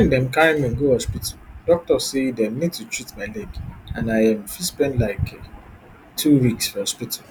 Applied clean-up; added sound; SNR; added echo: none; none; none; none.